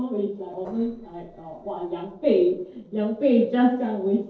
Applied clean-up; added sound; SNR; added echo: neural separator model SepFormer DNS4.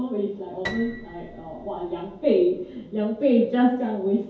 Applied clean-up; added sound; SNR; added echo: none; Piano; 17 dB; reverberation time 2.2 s.